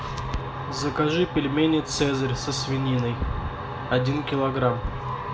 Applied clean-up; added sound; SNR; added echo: none; none; none; none.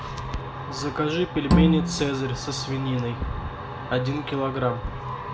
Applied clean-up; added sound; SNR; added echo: none; Bowed string instrument; -4 dB; none.